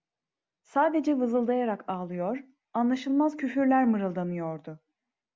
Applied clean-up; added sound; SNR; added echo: none; none; none; none.